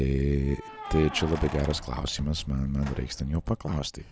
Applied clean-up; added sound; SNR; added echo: none; Keys jangling; 14 dB; none.